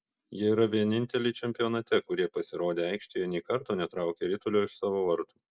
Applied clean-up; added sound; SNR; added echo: none; none; none; none.